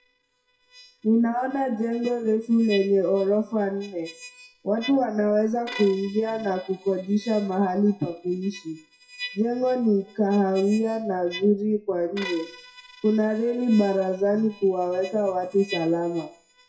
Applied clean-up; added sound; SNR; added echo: classical method WPE with log-MMSE.